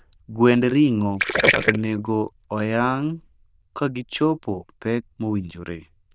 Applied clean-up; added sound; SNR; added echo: neural diffusion model UNIVERSE++.